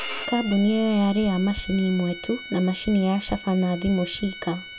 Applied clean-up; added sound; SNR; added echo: none; Bowed string instrument; 14 dB; none.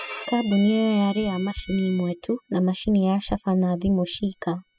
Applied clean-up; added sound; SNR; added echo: classical method spectral subtraction.